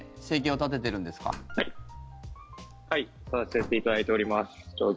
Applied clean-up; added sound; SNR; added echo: none; Slam; 13 dB; none.